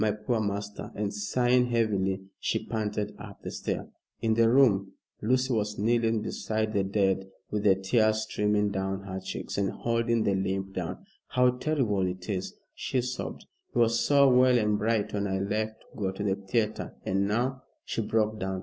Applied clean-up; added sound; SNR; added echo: none; none; none; none.